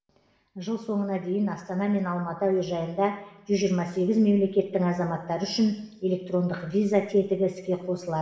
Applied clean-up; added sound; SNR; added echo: none; none; none; reverberation time 1.0 s.